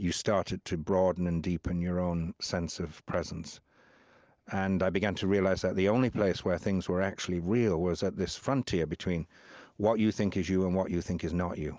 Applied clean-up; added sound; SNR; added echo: none; none; none; none.